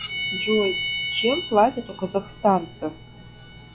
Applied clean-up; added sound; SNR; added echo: classical method log-MMSE.